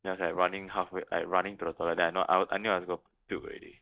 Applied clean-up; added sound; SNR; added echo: neural mask model DeepFilterNet 3.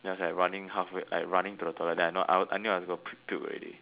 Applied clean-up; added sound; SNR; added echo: none; none; none; none.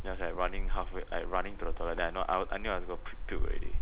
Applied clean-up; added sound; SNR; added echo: none; Cricket; -4 dB; none.